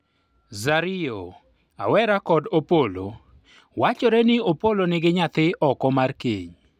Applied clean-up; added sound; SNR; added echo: none; none; none; none.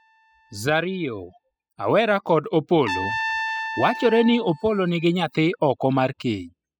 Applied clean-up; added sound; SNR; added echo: classical method spectral subtraction.